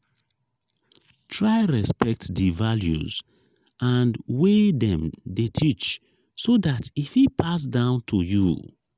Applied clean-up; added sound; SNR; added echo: none; none; none; none.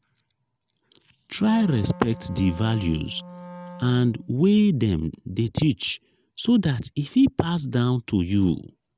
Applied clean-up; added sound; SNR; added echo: none; Wind instrument, woodwind instrument; 17 dB; none.